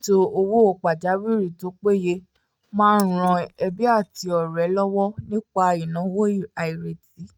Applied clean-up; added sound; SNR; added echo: neural mask model RNNoise.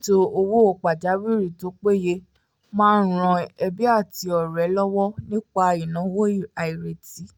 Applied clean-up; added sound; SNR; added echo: none; none; none; none.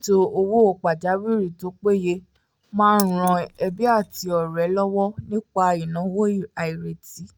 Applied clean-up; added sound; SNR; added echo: none; Keys jangling; 16 dB; none.